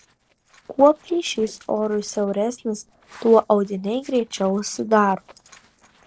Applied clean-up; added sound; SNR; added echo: neural separator model SepFormer DNS4.